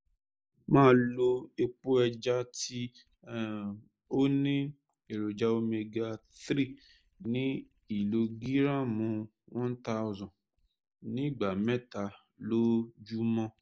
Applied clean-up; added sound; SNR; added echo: neural mask model Resemble Enhance denoiser.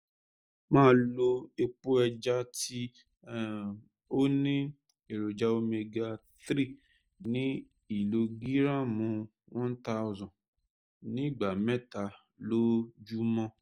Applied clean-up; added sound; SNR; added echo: neural mask model DeepFilterNet 3.